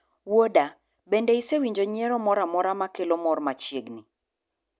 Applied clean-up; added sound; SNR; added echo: none; none; none; none.